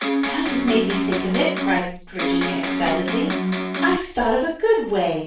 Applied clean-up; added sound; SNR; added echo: none; Electric guitar; 0 dB; reverberation time 0.4 s.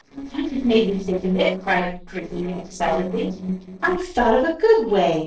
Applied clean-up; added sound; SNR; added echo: neural separator model SepFormer DNS4.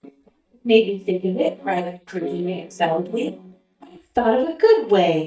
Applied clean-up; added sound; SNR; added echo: neural mask model DeepFilterNet 3.